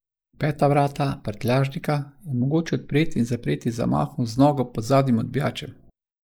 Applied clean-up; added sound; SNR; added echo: neural mask model Resemble Enhance denoiser.